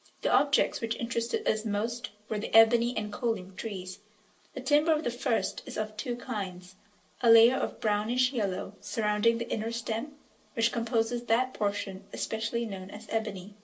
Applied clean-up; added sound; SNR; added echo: none; none; none; reverberation time 0.2 s.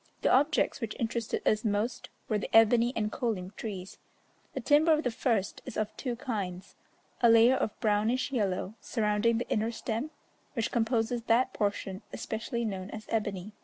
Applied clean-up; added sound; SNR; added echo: none; none; none; none.